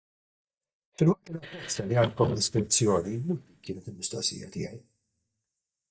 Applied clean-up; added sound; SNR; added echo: neural mask model DeepFilterNet 3.